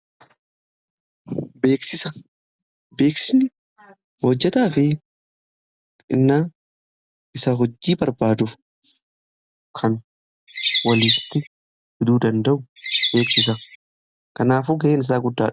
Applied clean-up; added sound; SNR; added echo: none; Bird; 0 dB; none.